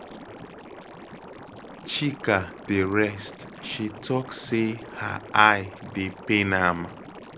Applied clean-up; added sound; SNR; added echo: none; Liquid; 15 dB; none.